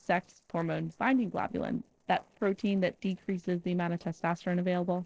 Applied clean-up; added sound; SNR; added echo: neural separator model SepFormer DNS4.